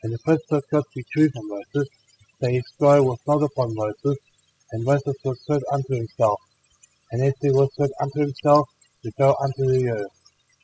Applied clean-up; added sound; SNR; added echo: classical method spectral subtraction.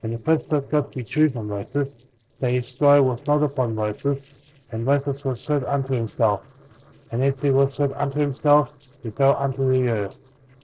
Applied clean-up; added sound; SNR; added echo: neural separator model SepFormer DNS4.